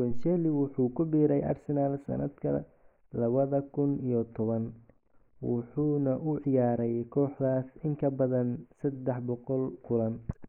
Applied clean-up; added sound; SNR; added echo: neural mask model Resemble Enhance denoiser.